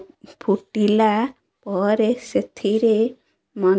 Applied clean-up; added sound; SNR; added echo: none; none; none; none.